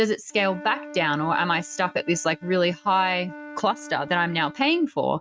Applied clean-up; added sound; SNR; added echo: neural mask model RNNoise.